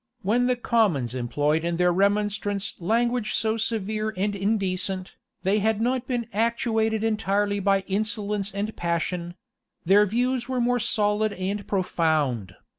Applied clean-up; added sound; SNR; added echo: none; none; none; none.